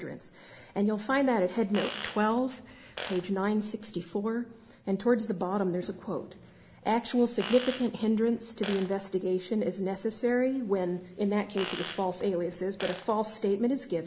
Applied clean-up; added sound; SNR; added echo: none; Fart; 13 dB; none.